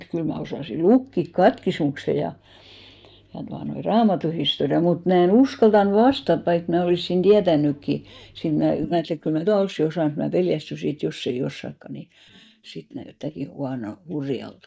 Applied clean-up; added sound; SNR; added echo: neural mask model DeepFilterNet 3.